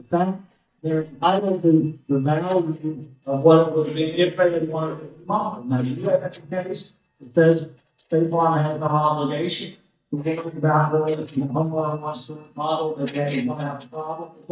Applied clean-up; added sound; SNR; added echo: neural mask model DeepFilterNet 3.